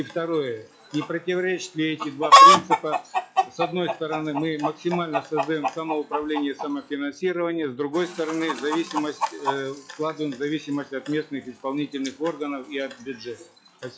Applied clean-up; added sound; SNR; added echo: classical method log-MMSE.